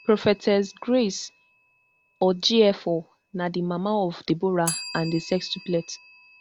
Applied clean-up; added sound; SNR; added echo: none; Bell; 17 dB; none.